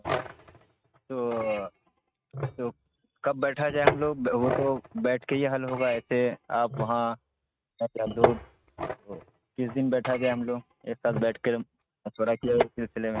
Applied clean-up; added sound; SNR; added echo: neural mask model RNNoise.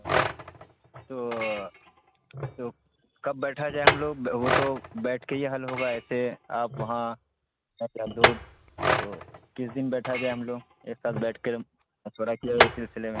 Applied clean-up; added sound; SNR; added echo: none; Chink, clink; -1 dB; none.